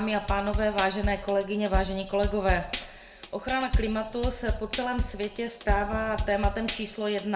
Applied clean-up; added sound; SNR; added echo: none; Drum / Drum kit; 4 dB; reverberation time 0.5 s.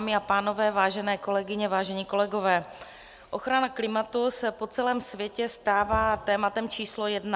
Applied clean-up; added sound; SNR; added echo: none; none; none; none.